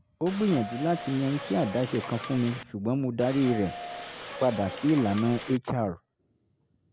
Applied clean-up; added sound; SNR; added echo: none; Subway, metro, underground / Doorbell; 11 dB; none.